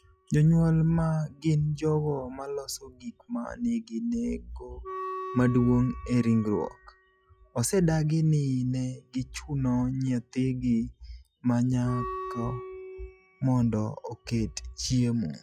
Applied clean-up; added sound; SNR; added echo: classical method log-MMSE.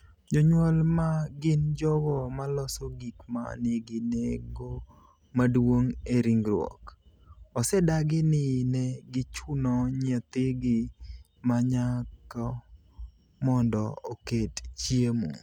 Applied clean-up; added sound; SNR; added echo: none; none; none; none.